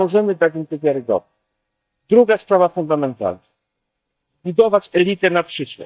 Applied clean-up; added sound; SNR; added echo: neural mask model DeepFilterNet 3.